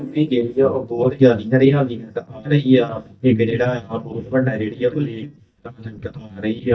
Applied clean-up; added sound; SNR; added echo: neural mask model DeepFilterNet 3.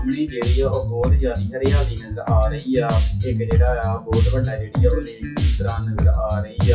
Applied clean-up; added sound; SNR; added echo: classical method WPE with log-MMSE.